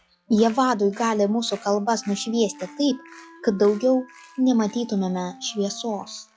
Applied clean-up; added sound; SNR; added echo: classical method log-MMSE.